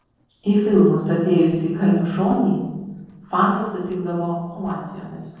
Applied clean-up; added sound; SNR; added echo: neural separator model SepFormer DNS4.